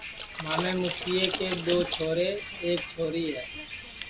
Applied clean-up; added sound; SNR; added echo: none; Splash, splatter + Bus; 5 dB; none.